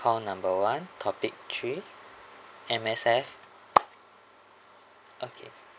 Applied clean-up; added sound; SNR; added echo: none; none; none; none.